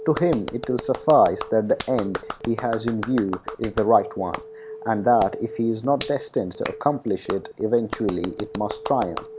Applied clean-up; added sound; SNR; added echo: none; Clapping + Telephone; 12 dB; none.